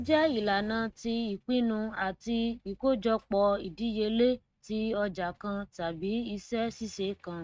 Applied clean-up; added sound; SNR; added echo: neural mask model RNNoise.